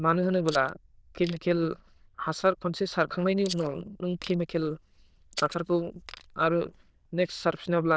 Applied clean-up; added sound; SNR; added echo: neural diffusion model UNIVERSE++.